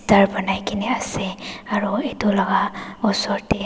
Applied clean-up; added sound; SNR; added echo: none; none; none; none.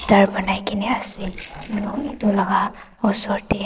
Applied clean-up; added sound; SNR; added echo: neural separator model SepFormer DNS4.